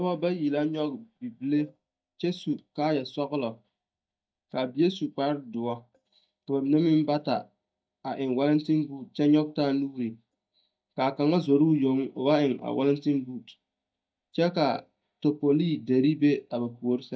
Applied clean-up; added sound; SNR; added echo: neural mask model DeepFilterNet 3.